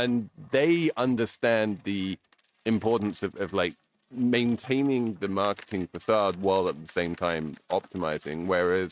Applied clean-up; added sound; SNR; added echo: neural mask model RNNoise.